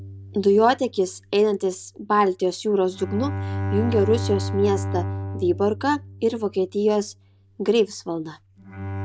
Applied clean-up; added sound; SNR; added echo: none; Bowed string instrument; 8 dB; none.